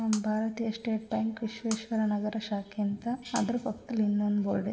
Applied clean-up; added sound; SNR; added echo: none; Shatter; 19 dB; reverberation time 1.1 s.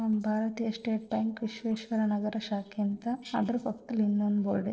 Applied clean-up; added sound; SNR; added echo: neural separator model SepFormer DNS4.